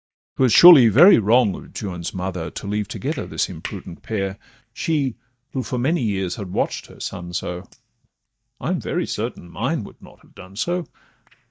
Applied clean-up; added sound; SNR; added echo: neural mask model DeepFilterNet 3.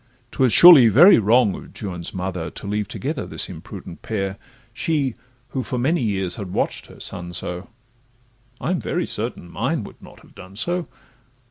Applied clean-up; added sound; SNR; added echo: none; none; none; none.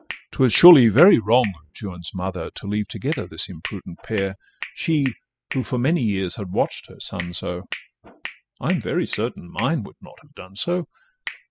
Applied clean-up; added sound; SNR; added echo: classical method spectral subtraction.